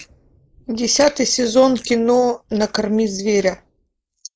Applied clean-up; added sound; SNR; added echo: neural mask model Resemble Enhance denoiser.